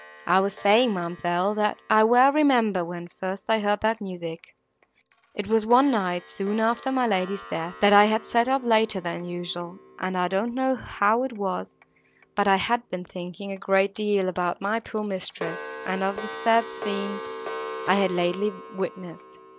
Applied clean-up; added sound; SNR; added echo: none; Clock; 16 dB; none.